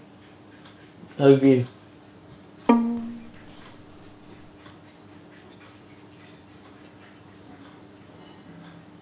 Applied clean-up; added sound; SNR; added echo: none; Bowed string instrument; -2 dB; none.